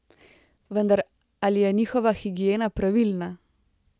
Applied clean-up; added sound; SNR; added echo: none; none; none; none.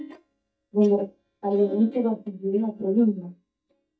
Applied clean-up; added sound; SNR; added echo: neural mask model DeepFilterNet 3.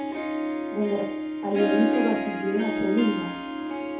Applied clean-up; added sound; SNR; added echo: none; Harp; 0 dB; reverberation time 0.5 s.